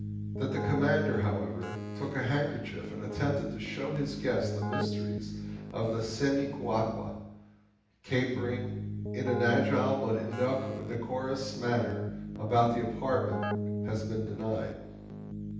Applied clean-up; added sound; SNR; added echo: none; Keyboard (musical); 4 dB; reverberation time 0.9 s.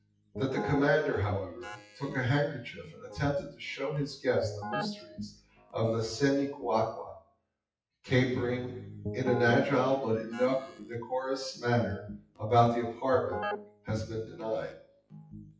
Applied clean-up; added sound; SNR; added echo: classical method WPE with log-MMSE.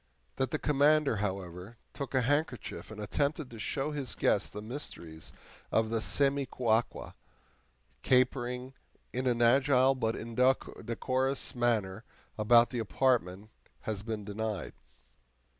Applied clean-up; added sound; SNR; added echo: none; none; none; none.